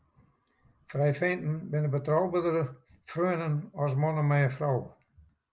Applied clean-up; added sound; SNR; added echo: none; none; none; none.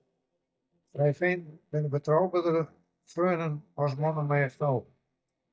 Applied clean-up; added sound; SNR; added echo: neural mask model DeepFilterNet 3.